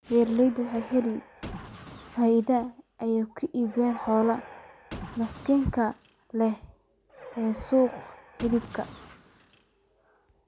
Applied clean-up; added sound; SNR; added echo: none; Car; 17 dB; none.